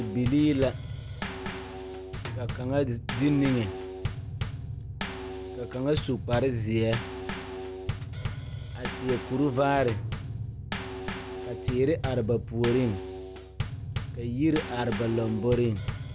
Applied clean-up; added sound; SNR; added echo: none; Bass drum / Snare drum / Drum kit; 5 dB; none.